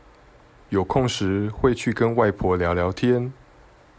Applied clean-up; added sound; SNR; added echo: none; none; none; none.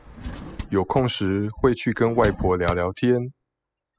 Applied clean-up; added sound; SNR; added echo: classical method spectral subtraction.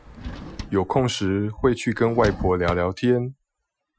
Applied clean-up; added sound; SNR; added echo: classical method Wiener filter.